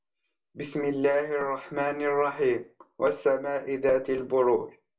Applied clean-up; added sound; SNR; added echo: none; none; none; reverberation time 0.3 s.